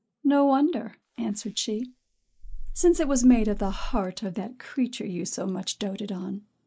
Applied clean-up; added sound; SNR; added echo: neural mask model Resemble Enhance denoiser.